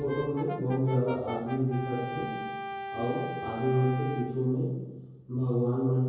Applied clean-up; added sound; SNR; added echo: none; Brass instrument; 10 dB; reverberation time 1.3 s.